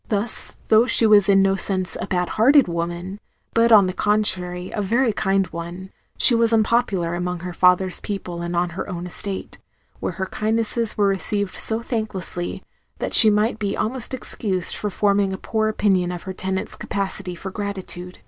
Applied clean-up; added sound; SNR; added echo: none; none; none; none.